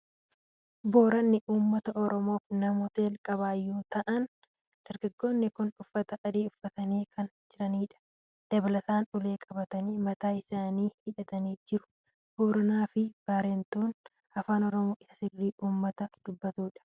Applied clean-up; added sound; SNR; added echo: none; none; none; none.